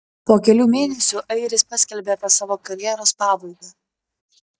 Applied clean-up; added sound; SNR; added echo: neural mask model DeepFilterNet 3.